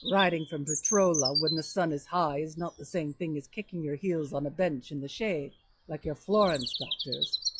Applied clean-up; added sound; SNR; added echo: classical method log-MMSE.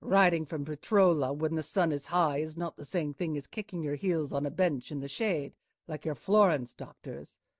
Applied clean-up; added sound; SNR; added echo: none; none; none; none.